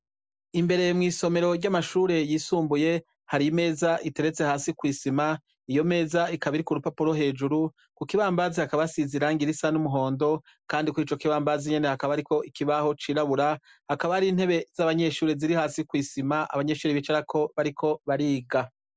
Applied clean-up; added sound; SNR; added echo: none; none; none; none.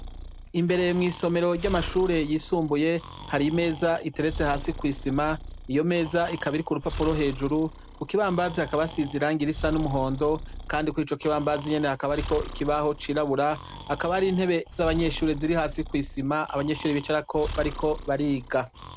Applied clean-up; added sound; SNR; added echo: none; Breathing; 12 dB; none.